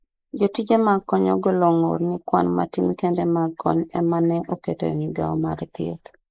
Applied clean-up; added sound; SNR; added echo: neural mask model Resemble Enhance denoiser.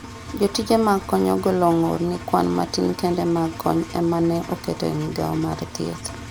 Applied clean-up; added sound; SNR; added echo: none; Engine; 14 dB; none.